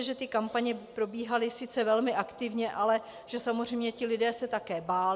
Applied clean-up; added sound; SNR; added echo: none; none; none; none.